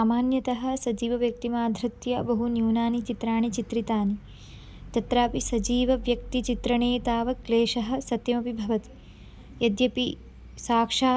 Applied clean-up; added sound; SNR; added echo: none; none; none; none.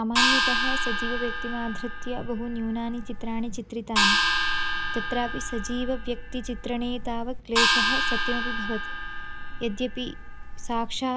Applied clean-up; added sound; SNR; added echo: none; Gong; -4 dB; none.